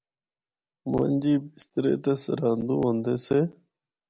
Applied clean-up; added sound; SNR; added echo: none; none; none; none.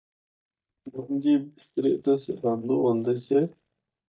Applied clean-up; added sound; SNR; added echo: neural mask model DeepFilterNet 3.